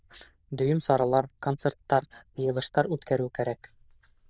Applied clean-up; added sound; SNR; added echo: neural diffusion model UNIVERSE++.